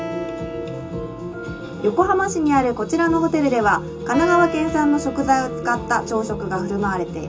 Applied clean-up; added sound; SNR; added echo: none; Acoustic guitar; 13 dB; reverberation time 0.2 s.